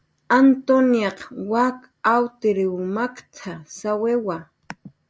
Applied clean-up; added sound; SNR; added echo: none; none; none; none.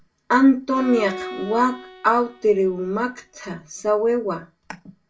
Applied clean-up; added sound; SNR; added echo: none; Bowed string instrument; 16 dB; reverberation time 0.2 s.